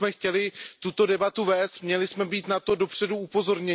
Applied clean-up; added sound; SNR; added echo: none; none; none; none.